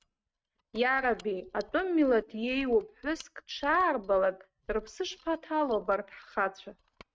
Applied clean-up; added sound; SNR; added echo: neural mask model RNNoise.